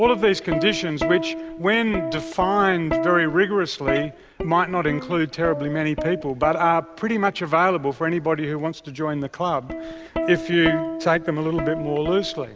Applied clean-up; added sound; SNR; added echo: none; Plucked string instrument; 8 dB; none.